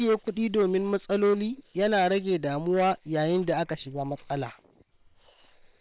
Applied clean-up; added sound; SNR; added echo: neural separator model SepFormer WHAM!.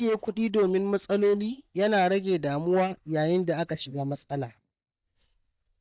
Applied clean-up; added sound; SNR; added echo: neural mask model DeepFilterNet 3.